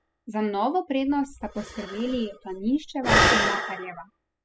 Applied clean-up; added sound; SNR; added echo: classical method spectral subtraction.